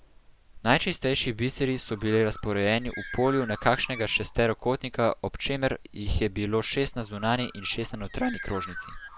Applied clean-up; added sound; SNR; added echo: none; Bird; 17 dB; none.